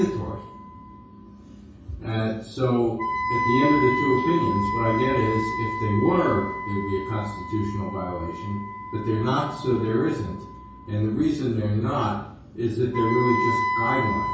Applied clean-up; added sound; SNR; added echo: none; Wind instrument, woodwind instrument; 5 dB; reverberation time 0.6 s.